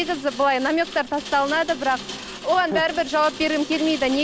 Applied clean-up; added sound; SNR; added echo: none; Rain; 13 dB; none.